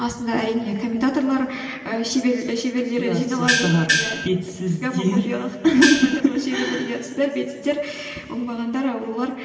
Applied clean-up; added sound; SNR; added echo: none; Gong; -1 dB; reverberation time 2.3 s.